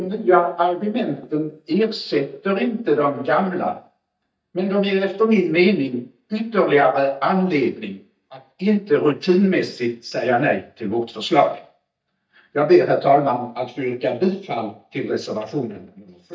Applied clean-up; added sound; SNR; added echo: neural mask model DeepFilterNet 3.